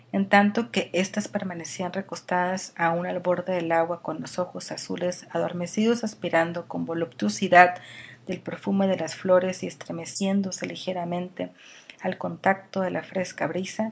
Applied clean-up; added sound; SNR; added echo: neural mask model Resemble Enhance denoiser.